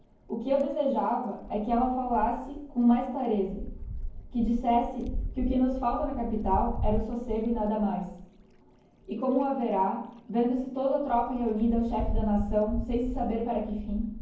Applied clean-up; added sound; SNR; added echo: none; Wind; 7 dB; reverberation time 0.9 s.